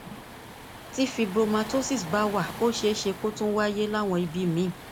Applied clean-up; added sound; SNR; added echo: none; Waves, surf; 13 dB; none.